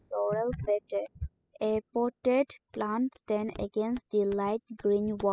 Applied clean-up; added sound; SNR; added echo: classical method spectral subtraction.